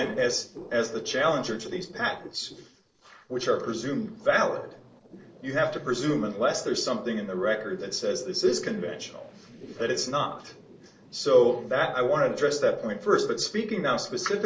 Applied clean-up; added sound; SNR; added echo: neural separator model SepFormer DNS4.